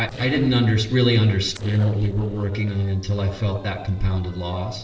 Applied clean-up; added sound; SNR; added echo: neural separator model SepFormer DNS4.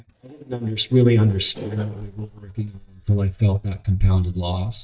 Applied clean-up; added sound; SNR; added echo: neural mask model DeepFilterNet 3.